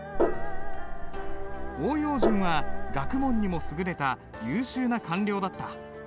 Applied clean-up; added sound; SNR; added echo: none; Gong; -3 dB; none.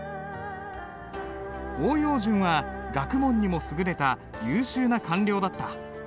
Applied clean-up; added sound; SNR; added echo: none; none; none; none.